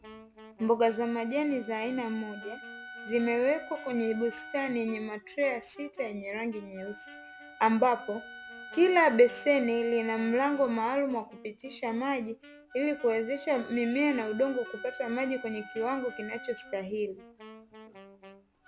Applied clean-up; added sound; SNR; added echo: none; Wind instrument, woodwind instrument + Wind instrument, woodwind instrument; 17 dB; none.